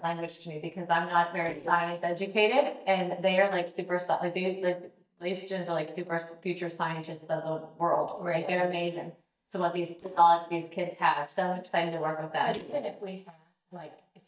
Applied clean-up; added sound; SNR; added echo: neural mask model DeepFilterNet 3.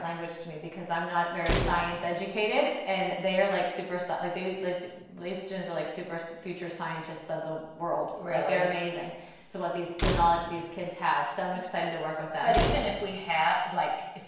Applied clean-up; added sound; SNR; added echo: none; Slam; 4 dB; reverberation time 0.9 s.